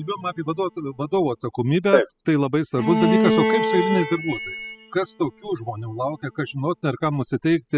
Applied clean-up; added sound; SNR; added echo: classical method spectral subtraction.